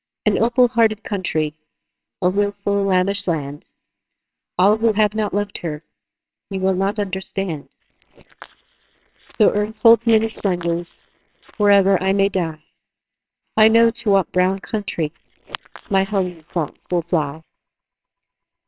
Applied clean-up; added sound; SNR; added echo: neural separator model SepFormer WHAMR!.